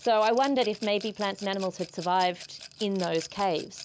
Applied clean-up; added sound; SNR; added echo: none; Rattle / Glass; 17 dB; none.